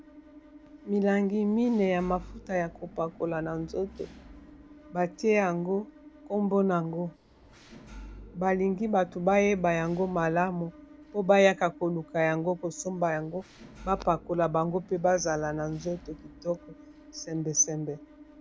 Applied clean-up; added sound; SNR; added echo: none; Engine / Mechanisms; 20 dB; none.